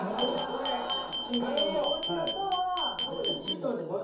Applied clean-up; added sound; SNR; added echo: none; Glass; 0 dB; reverberation time 0.6 s.